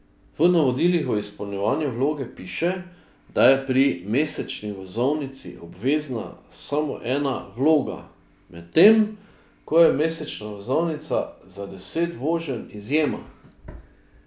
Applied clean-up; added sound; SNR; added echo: none; none; none; none.